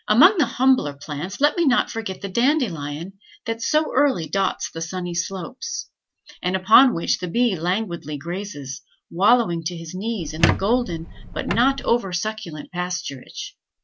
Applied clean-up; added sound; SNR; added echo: none; Squeak; 4 dB; none.